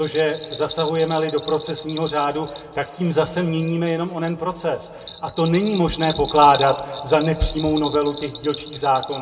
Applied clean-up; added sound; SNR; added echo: none; Bell; 15 dB; reverberation time 1.4 s.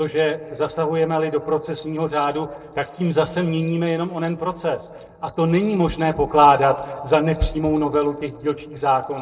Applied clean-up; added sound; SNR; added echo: neural separator model SepFormer DNS4.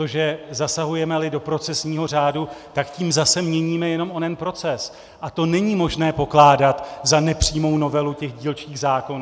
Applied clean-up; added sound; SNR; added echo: none; none; none; none.